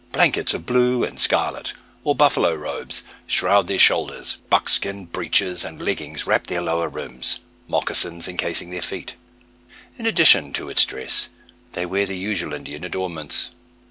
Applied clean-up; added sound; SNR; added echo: none; none; none; none.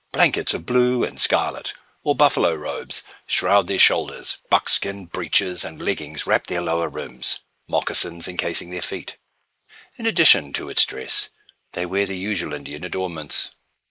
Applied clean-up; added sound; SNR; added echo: neural mask model Resemble Enhance denoiser.